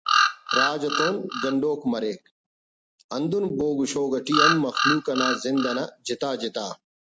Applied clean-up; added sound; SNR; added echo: none; Bird vocalization, bird call, bird song; -2 dB; none.